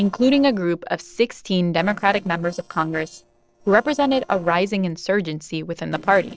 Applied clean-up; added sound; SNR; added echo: neural separator model SepFormer DNS4.